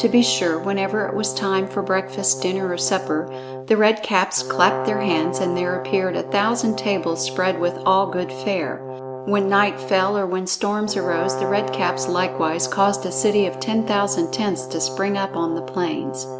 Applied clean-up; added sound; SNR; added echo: none; Brass instrument; 8 dB; none.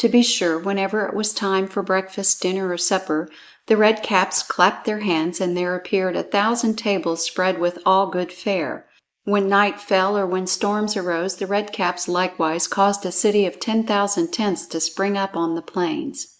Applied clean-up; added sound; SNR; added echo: neural mask model Resemble Enhance denoiser.